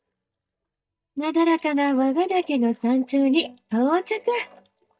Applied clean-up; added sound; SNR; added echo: neural mask model DeepFilterNet 3.